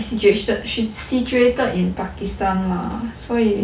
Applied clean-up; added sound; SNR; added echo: none; none; none; none.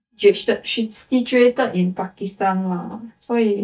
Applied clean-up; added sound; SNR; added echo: neural mask model DeepFilterNet 3.